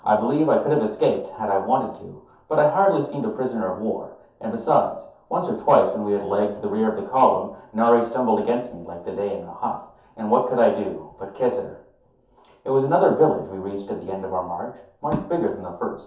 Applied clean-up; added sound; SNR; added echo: none; none; none; reverberation time 0.5 s.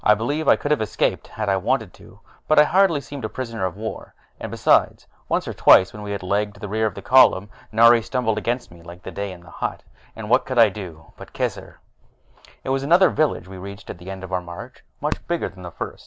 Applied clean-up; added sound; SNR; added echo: none; none; none; none.